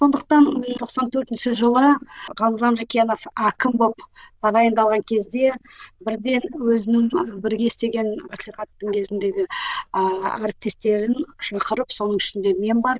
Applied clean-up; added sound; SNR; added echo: neural diffusion model UNIVERSE++.